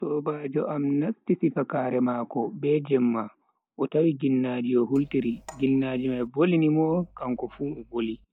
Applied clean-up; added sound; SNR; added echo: neural mask model DeepFilterNet 3.